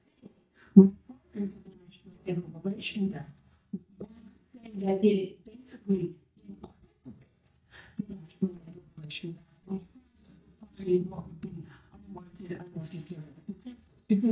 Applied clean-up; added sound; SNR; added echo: neural mask model DeepFilterNet 3.